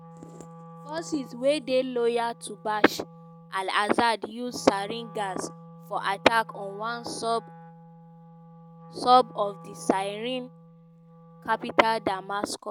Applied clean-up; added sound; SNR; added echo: none; Wind instrument, woodwind instrument; 19 dB; none.